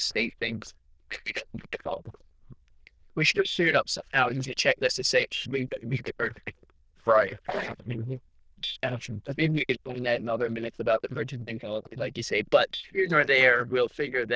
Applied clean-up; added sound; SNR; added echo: neural diffusion model UNIVERSE++.